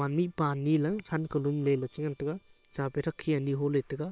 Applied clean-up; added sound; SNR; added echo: neural separator model SepFormer WHAM!.